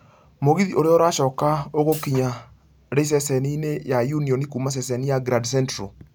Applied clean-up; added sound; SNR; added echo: none; Hi-hat; 18 dB; none.